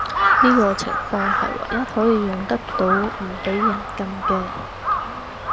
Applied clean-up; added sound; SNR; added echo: none; Crow; 0 dB; none.